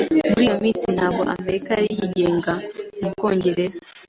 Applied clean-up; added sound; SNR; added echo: none; none; none; none.